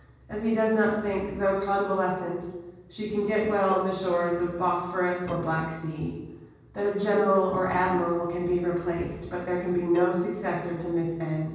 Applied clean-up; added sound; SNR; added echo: none; Bowed string instrument; 16 dB; reverberation time 1.2 s.